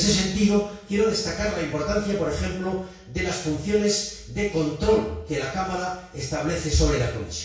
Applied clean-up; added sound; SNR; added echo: none; none; none; reverberation time 0.6 s.